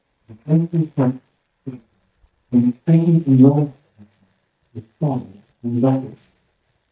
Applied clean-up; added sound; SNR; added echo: neural mask model DeepFilterNet 3.